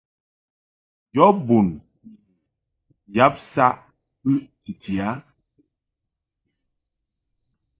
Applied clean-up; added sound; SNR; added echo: neural mask model DeepFilterNet 3.